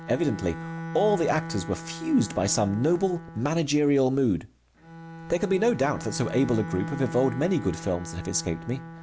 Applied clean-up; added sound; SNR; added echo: none; Bowed string instrument; 12 dB; none.